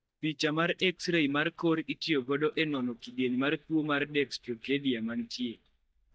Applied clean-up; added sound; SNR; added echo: neural mask model DeepFilterNet 3.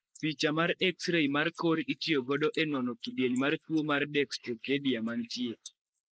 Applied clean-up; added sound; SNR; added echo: neural mask model Resemble Enhance denoiser.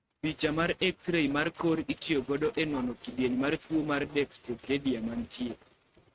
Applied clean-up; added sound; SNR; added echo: neural mask model RNNoise.